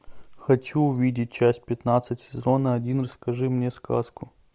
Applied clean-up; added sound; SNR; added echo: none; none; none; none.